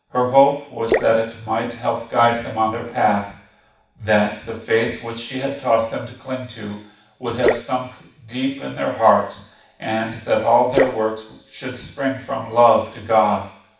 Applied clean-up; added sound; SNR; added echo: none; Drip / Splash, splatter; 8 dB; reverberation time 0.7 s.